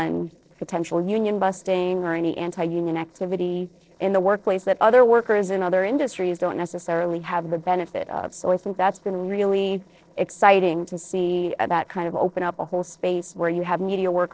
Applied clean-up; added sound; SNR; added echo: neural separator model SepFormer DNS4.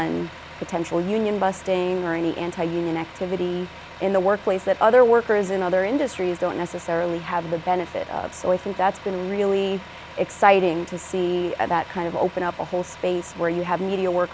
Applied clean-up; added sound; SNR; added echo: none; Truck; 17 dB; none.